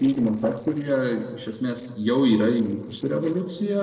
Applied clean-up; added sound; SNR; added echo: neural separator model SepFormer DNS4.